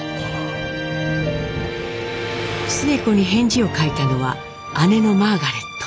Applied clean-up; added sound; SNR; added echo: none; Motorcycle + Thunder; 12 dB; none.